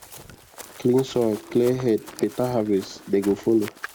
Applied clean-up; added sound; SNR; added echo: none; Run; 18 dB; none.